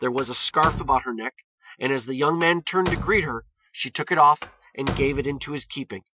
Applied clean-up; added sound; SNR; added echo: classical method Wiener filter.